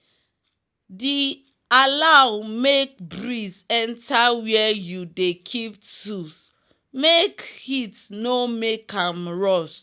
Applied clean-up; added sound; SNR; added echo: none; none; none; none.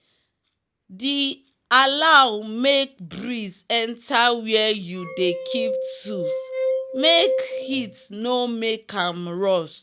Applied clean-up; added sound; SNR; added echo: none; Glass; 4 dB; none.